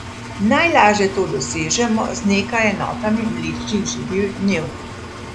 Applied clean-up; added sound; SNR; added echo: none; Engine; 10 dB; none.